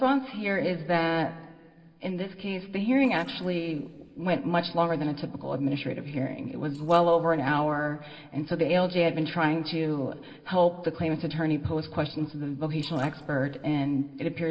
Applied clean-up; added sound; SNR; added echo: neural separator model SepFormer DNS4.